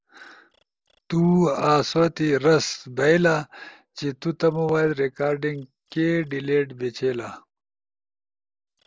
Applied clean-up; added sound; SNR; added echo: neural separator model SepFormer DNS4.